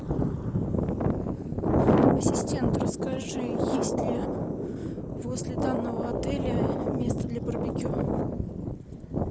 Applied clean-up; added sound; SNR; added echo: none; Thunder; 11 dB; none.